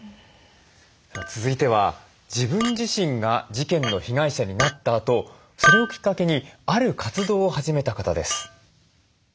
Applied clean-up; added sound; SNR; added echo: none; Chink, clink; 6 dB; none.